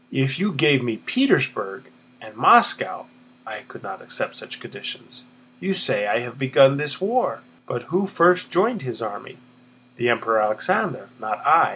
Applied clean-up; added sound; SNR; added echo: none; none; none; none.